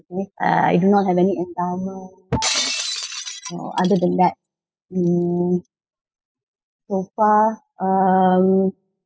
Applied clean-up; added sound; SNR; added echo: classical method spectral subtraction.